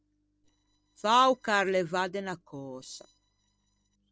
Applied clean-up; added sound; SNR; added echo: neural separator model SepFormer DNS4.